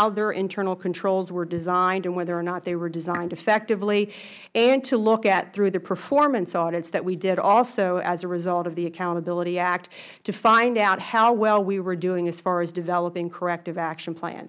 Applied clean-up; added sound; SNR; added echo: none; none; none; none.